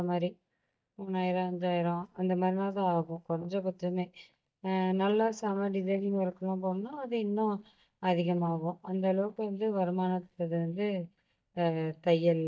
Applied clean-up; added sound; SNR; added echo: neural mask model DeepFilterNet 3.